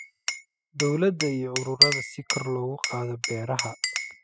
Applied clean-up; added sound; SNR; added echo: classical method spectral subtraction.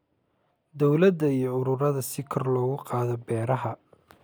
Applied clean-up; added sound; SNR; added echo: none; none; none; none.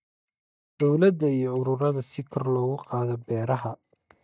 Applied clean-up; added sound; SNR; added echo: neural mask model DeepFilterNet 3.